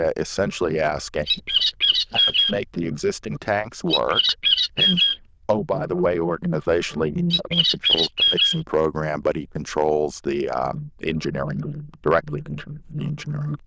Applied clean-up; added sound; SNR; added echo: neural diffusion model UNIVERSE++.